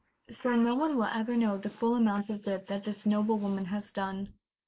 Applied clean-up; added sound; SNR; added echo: neural mask model Resemble Enhance denoiser.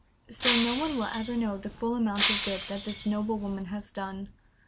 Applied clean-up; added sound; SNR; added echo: none; Shatter; 2 dB; none.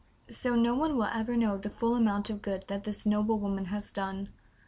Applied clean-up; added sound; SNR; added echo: none; none; none; none.